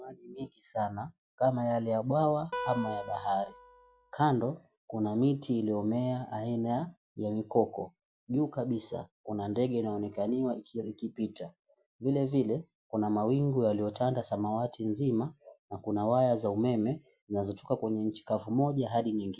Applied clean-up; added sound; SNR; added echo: none; Acoustic guitar; 10 dB; none.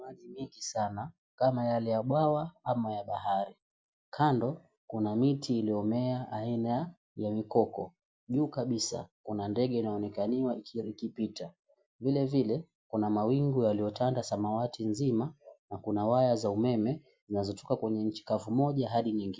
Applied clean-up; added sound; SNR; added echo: none; none; none; none.